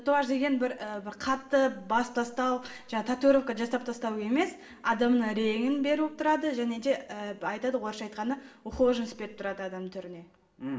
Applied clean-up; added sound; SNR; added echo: none; none; none; reverberation time 1.1 s.